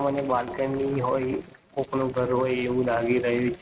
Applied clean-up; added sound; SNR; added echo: neural mask model RNNoise.